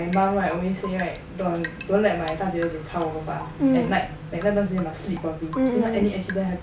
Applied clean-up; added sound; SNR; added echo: none; Drip / Rain; 18 dB; none.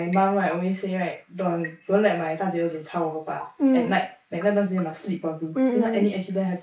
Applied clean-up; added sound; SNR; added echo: neural mask model Resemble Enhance denoiser.